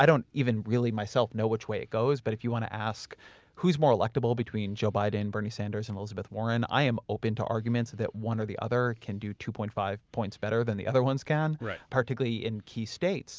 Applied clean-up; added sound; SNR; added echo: none; none; none; none.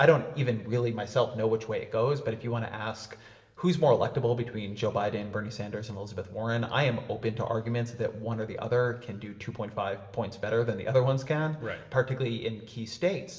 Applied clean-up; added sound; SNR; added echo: none; none; none; reverberation time 0.9 s.